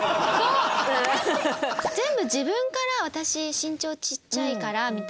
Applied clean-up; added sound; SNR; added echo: none; Wind instrument, woodwind instrument; 12 dB; none.